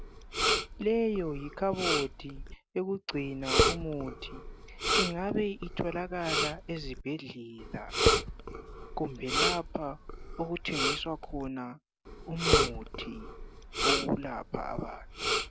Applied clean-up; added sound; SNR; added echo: none; Respiratory sounds; -3 dB; none.